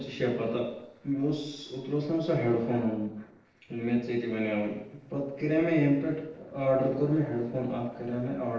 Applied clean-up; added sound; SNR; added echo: neural separator model SepFormer DNS4.